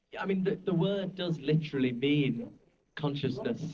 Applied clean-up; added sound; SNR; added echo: neural separator model SepFormer DNS4.